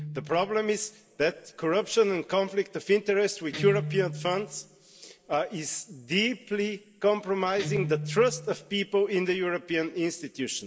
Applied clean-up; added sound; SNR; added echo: none; Guitar; 13 dB; reverberation time 1.2 s.